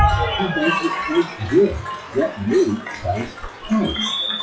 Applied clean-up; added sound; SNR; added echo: classical method WPE with log-MMSE.